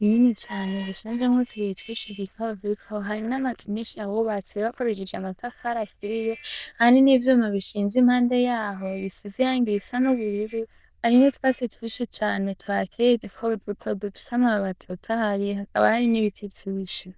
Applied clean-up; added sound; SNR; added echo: neural diffusion model UNIVERSE++.